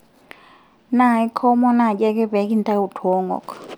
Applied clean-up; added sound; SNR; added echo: none; none; none; none.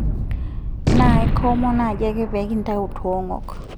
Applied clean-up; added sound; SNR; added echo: none; Gunshot, gunfire; -2 dB; none.